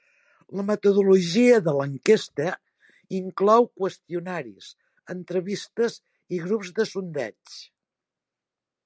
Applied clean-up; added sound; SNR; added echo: none; none; none; none.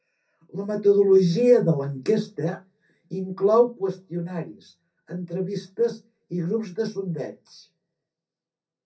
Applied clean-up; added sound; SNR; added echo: none; none; none; reverberation time 0.3 s.